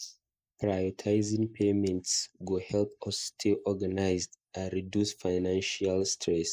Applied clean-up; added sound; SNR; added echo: neural mask model Resemble Enhance denoiser.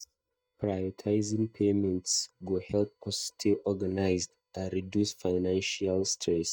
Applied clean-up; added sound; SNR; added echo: neural mask model DeepFilterNet 3.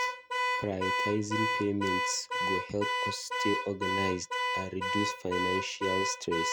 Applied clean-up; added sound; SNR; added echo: none; Alarm / Car; -1 dB; none.